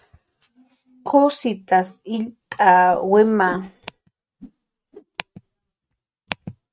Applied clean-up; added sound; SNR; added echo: neural mask model RNNoise.